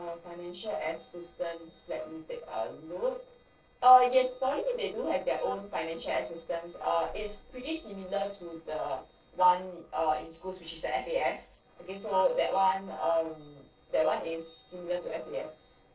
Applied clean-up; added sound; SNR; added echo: neural separator model SepFormer DNS4.